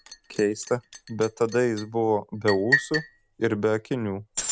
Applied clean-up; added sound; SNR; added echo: none; Liquid; 7 dB; none.